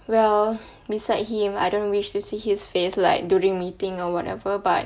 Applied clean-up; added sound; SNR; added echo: none; none; none; none.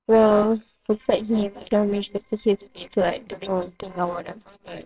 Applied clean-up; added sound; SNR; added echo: neural separator model SepFormer WHAMR!.